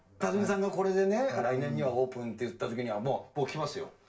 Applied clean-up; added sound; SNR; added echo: none; none; none; reverberation time 0.2 s.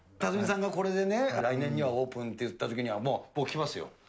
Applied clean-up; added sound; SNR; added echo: none; none; none; none.